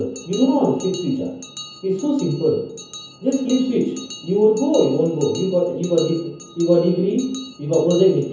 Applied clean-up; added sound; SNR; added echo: none; Bell; 19 dB; reverberation time 0.7 s.